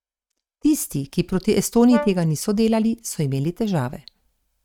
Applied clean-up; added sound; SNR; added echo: neural mask model RNNoise.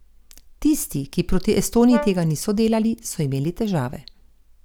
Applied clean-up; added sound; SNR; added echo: none; Brass instrument; 13 dB; none.